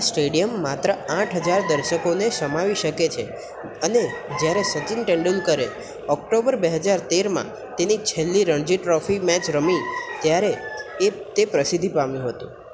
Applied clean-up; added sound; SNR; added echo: none; Chicken, rooster; 12 dB; none.